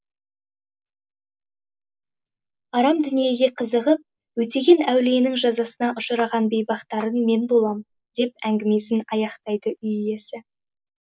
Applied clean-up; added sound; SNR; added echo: neural mask model Resemble Enhance denoiser.